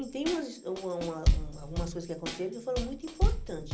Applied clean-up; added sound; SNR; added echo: none; Bass drum / Snare drum / Drum kit; -4 dB; reverberation time 0.2 s.